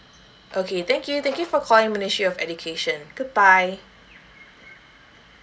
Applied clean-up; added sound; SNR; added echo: none; none; none; none.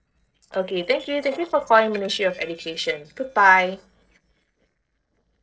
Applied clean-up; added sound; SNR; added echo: neural separator model SepFormer DNS4.